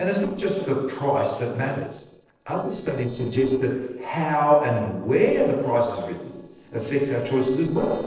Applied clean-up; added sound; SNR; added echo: neural separator model SepFormer DNS4.